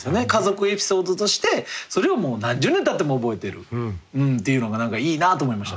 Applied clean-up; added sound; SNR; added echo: none; none; none; none.